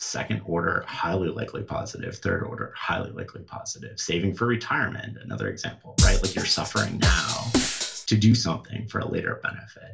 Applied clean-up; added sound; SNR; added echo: none; Drum kit; -4 dB; reverberation time 0.2 s.